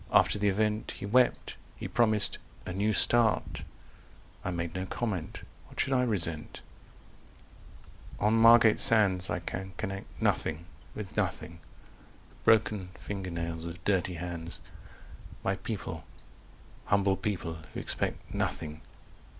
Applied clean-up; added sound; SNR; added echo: none; Bird; 15 dB; none.